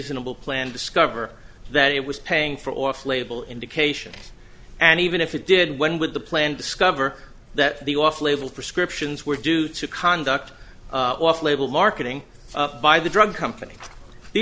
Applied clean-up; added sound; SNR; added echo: none; none; none; none.